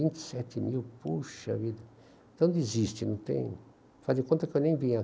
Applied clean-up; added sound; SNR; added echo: none; none; none; none.